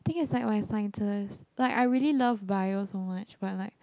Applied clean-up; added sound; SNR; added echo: none; none; none; none.